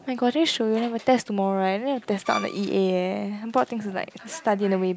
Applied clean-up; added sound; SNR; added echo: none; Bowed string instrument; 10 dB; none.